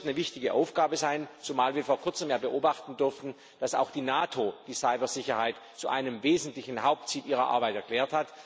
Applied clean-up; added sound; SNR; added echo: none; none; none; none.